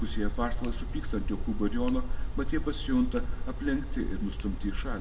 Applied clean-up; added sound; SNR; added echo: none; Tick; -2 dB; reverberation time 1.6 s.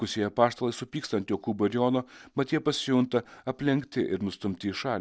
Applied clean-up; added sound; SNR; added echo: none; none; none; none.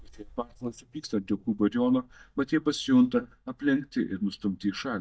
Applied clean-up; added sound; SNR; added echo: neural mask model DeepFilterNet 3.